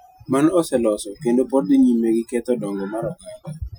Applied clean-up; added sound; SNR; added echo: classical method Wiener filter.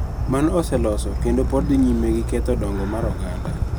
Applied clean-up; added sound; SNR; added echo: none; Fireworks; 1 dB; none.